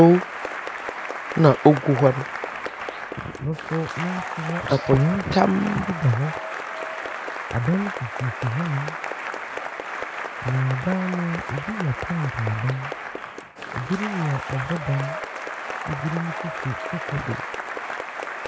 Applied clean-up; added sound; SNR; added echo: none; Applause / Cheering; 7 dB; none.